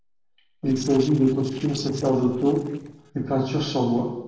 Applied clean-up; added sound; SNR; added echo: neural separator model SepFormer DNS4.